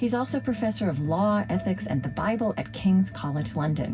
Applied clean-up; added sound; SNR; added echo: none; none; none; reverberation time 0.4 s.